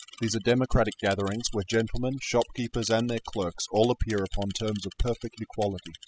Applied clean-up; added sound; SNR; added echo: classical method spectral subtraction.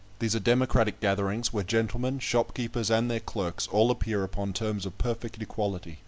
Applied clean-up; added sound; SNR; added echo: none; none; none; none.